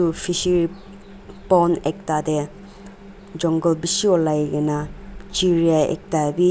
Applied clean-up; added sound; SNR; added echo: none; none; none; none.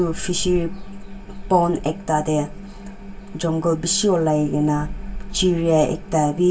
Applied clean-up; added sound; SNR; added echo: none; none; none; reverberation time 0.2 s.